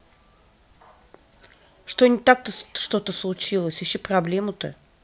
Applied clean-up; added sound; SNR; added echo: none; none; none; none.